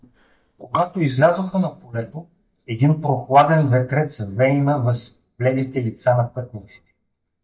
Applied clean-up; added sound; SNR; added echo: neural mask model DeepFilterNet 3.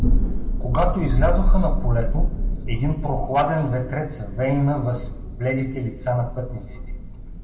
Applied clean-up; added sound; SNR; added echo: none; Thunder; -2 dB; reverberation time 1.2 s.